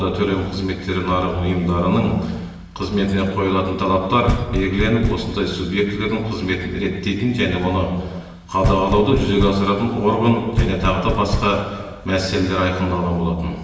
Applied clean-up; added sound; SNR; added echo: none; Knock; 4 dB; reverberation time 1.2 s.